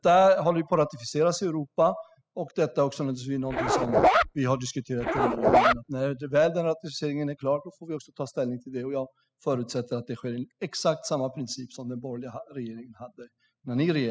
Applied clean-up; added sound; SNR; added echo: classical method spectral subtraction.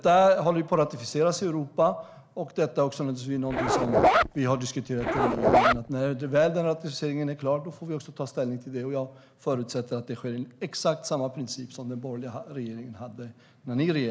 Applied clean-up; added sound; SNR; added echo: none; Zipper (clothing); -3 dB; none.